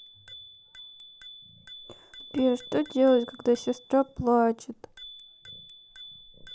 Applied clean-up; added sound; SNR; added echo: none; Bicycle bell; 19 dB; none.